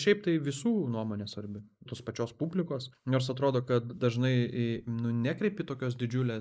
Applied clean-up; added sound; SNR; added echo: neural mask model Resemble Enhance denoiser.